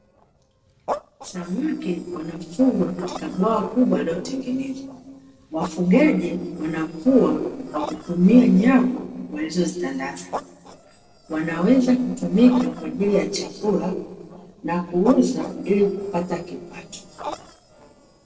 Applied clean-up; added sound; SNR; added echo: neural separator model SepFormer DNS4.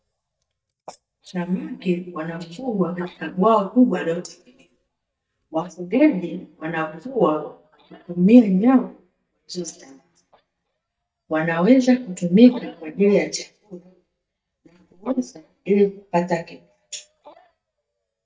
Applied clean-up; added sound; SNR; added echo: neural mask model DeepFilterNet 3.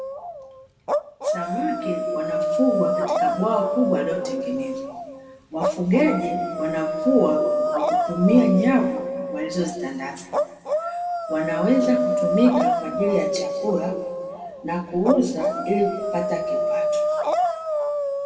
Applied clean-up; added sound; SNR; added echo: none; Dog; 0 dB; reverberation time 1.7 s.